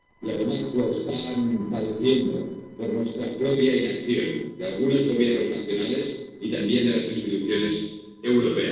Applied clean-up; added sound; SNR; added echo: neural separator model SepFormer DNS4.